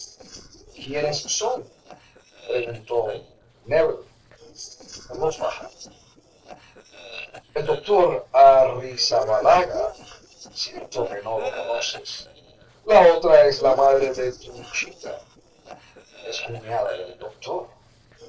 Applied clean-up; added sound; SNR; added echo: neural separator model SepFormer DNS4.